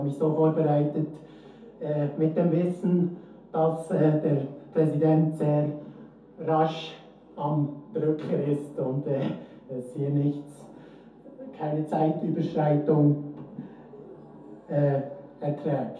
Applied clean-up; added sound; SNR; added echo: none; none; none; reverberation time 0.5 s.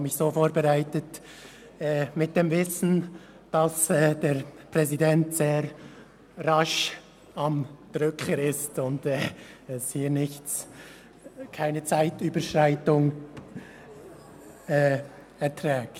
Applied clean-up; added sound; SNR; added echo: none; none; none; none.